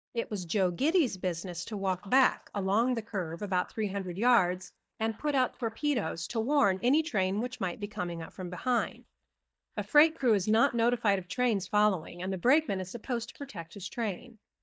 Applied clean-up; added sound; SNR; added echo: neural mask model DeepFilterNet 3.